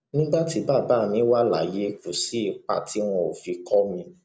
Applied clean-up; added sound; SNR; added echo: none; none; none; none.